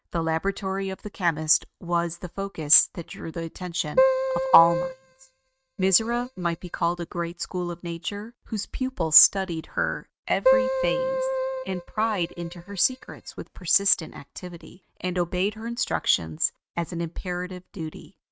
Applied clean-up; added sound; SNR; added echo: neural mask model RNNoise.